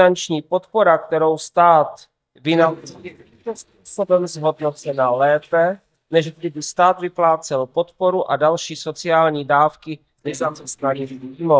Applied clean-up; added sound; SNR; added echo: neural mask model DeepFilterNet 3.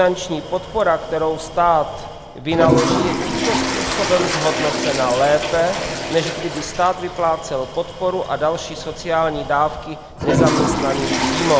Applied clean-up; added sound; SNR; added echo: none; Toilet flush; 3 dB; none.